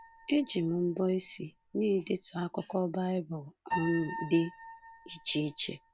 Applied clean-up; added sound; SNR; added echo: none; Piano; 14 dB; none.